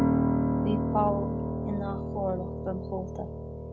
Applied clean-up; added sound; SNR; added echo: none; Piano; -5 dB; none.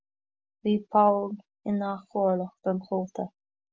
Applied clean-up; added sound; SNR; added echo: none; none; none; none.